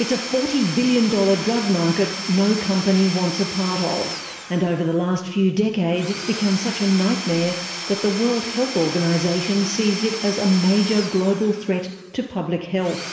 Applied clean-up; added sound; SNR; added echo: none; Tools / Domestic sounds, home sounds; 10 dB; reverberation time 1.2 s.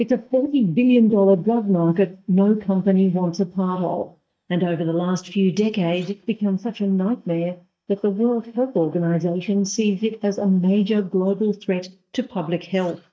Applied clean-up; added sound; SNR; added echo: neural mask model DeepFilterNet 3.